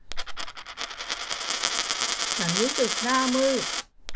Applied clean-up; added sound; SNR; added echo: none; Coin (dropping); -1 dB; none.